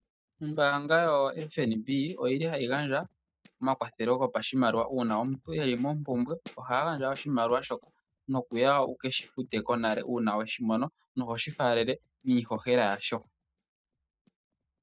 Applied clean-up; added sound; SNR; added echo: neural mask model DeepFilterNet 3.